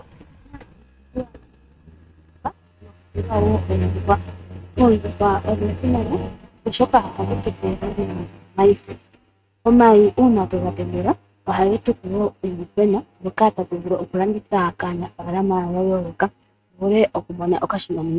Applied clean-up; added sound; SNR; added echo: neural mask model RNNoise.